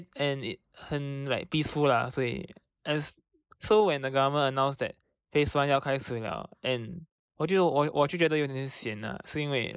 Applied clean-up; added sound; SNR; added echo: neural mask model Resemble Enhance denoiser.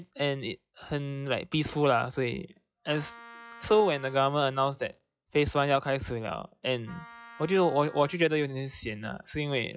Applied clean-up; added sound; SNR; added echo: classical method log-MMSE.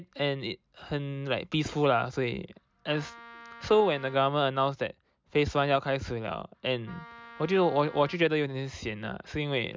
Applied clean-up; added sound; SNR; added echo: none; Wind instrument, woodwind instrument; 20 dB; none.